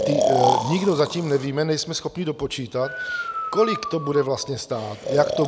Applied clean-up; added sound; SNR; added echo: none; Breathing; 3 dB; none.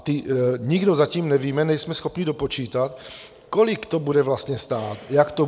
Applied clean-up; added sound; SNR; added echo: none; none; none; none.